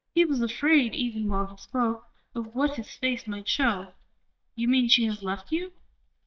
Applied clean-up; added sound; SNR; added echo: neural mask model DeepFilterNet 3.